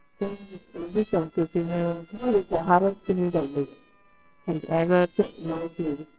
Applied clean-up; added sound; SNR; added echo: neural separator model SepFormer WHAMR!.